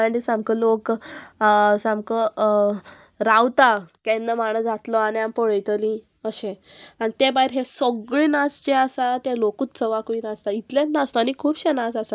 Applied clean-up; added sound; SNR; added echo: none; none; none; none.